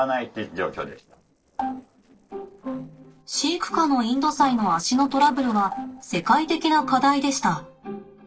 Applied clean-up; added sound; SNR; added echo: neural separator model SepFormer DNS4.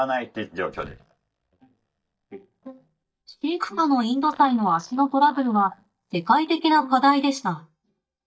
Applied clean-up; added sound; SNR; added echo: neural mask model DeepFilterNet 3.